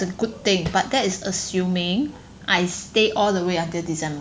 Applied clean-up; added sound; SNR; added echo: none; Tap; 12 dB; none.